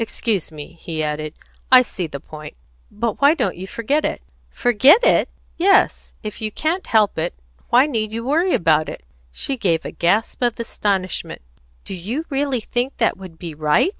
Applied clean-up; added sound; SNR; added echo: none; none; none; none.